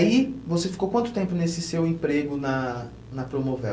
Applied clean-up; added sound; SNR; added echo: none; none; none; none.